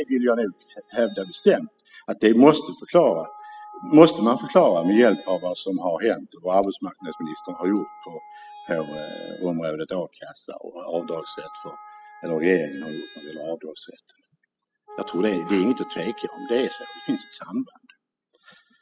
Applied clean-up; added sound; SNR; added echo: classical method spectral subtraction.